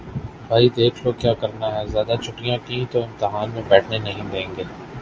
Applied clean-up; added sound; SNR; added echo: none; none; none; none.